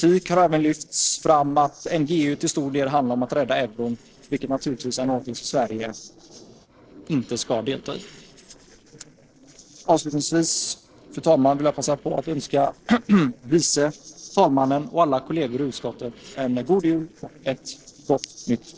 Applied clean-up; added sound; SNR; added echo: neural separator model SepFormer DNS4.